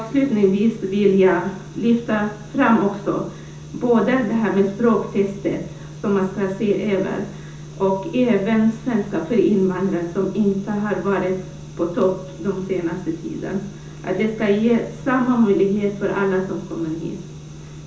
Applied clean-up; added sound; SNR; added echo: none; none; none; reverberation time 0.6 s.